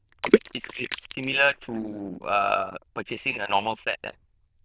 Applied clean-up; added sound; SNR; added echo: neural diffusion model UNIVERSE++.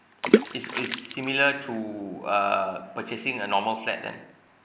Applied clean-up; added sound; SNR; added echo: none; Water / Splash, splatter; 0 dB; none.